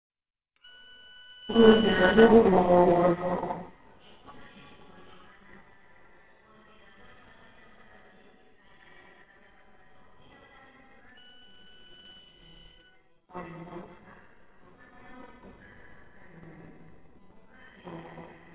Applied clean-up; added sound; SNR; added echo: neural separator model SepFormer WHAMR!.